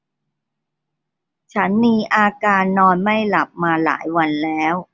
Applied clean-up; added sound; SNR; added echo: none; none; none; none.